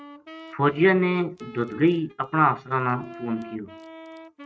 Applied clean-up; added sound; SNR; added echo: neural mask model RNNoise.